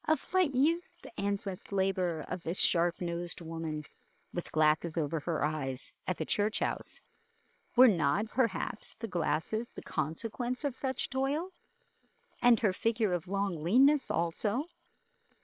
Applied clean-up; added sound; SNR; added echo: neural separator model SepFormer WHAM!.